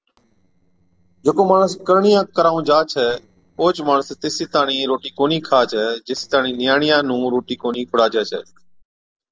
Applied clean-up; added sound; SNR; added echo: neural separator model SepFormer DNS4.